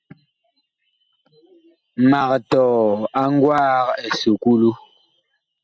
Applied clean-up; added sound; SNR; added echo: none; none; none; none.